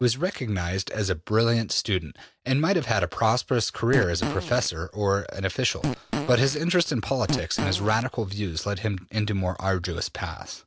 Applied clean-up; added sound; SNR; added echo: none; Fart; 7 dB; none.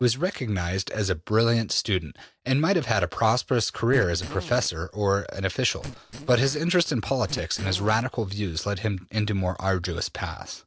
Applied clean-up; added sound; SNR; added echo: neural separator model SepFormer DNS4.